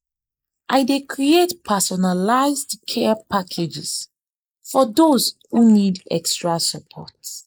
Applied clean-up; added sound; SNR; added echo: neural mask model Resemble Enhance denoiser.